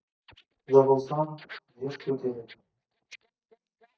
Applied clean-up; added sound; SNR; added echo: neural mask model DeepFilterNet 3.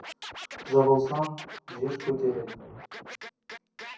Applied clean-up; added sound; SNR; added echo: none; Scratching (performance technique); 14 dB; reverberation time 0.6 s.